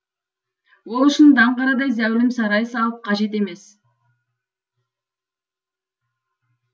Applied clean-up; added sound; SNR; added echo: none; none; none; none.